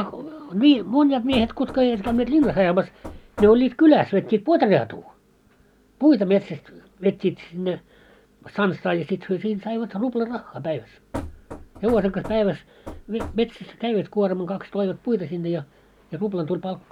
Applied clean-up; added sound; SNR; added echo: none; Knock / Wood; 14 dB; none.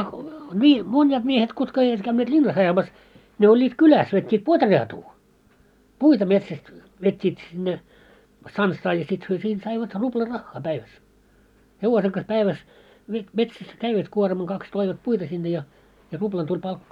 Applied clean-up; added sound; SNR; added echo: none; none; none; none.